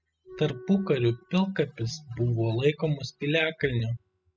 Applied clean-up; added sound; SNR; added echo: classical method spectral subtraction.